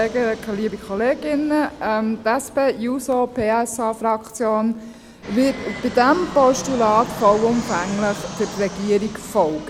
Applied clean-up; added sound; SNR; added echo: none; Fixed-wing aircraft, airplane; 14 dB; none.